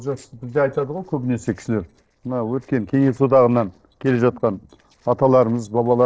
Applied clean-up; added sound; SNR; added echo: neural separator model SepFormer DNS4.